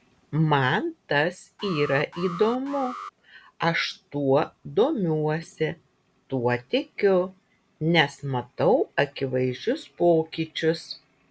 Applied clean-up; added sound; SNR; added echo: none; Alarm; 12 dB; none.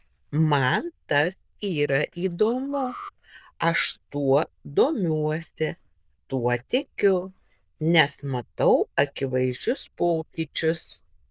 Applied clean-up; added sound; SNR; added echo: neural diffusion model UNIVERSE++.